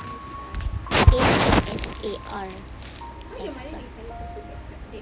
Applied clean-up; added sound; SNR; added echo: none; Piano; 17 dB; none.